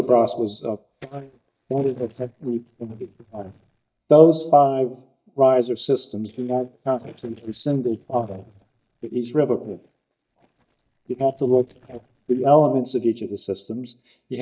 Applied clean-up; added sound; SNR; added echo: neural mask model DeepFilterNet 3.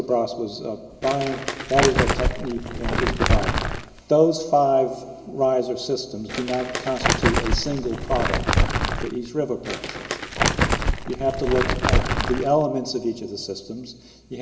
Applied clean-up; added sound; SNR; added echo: none; Crumpling, crinkling; -2 dB; reverberation time 2.4 s.